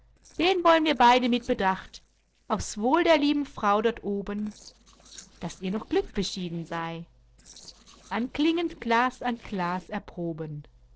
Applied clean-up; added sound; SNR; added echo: neural separator model SepFormer DNS4.